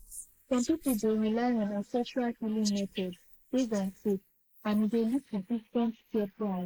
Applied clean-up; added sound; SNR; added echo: neural mask model Resemble Enhance denoiser.